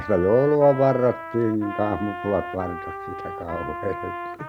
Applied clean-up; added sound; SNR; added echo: none; Trumpet; 11 dB; none.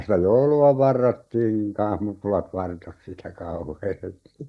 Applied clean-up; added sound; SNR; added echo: neural mask model Resemble Enhance denoiser.